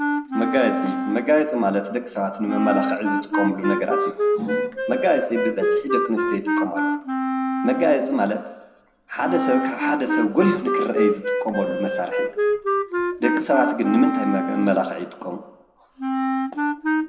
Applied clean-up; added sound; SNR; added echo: none; Wind instrument, woodwind instrument; 0 dB; reverberation time 0.8 s.